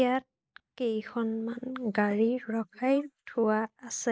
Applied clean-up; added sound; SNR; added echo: neural mask model Resemble Enhance denoiser.